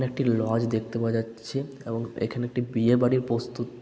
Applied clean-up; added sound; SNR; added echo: none; none; none; none.